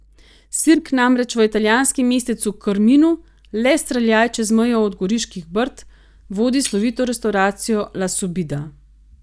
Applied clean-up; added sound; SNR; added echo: neural mask model DeepFilterNet 3.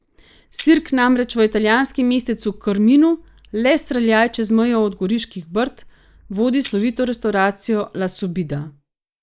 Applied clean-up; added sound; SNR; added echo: neural mask model Resemble Enhance denoiser.